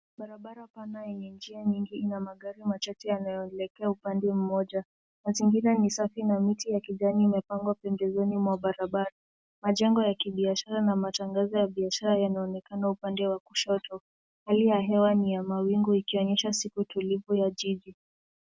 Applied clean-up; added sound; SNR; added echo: none; none; none; none.